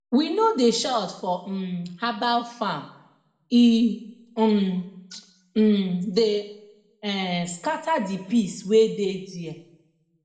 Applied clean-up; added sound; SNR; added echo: none; none; none; reverberation time 0.7 s.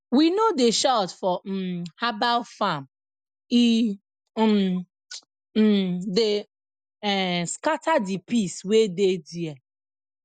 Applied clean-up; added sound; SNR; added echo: none; none; none; none.